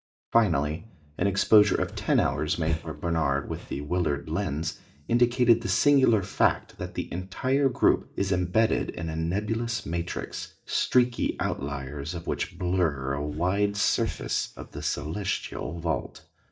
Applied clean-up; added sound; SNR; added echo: neural mask model DeepFilterNet 3.